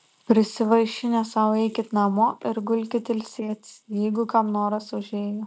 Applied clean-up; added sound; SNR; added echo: none; none; none; none.